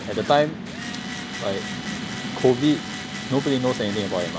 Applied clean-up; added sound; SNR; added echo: none; Tools; 11 dB; none.